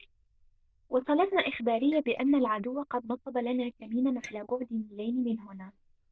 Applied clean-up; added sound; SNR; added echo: neural diffusion model UNIVERSE++.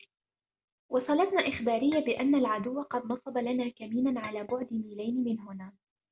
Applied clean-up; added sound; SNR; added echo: none; Chink, clink; 20 dB; none.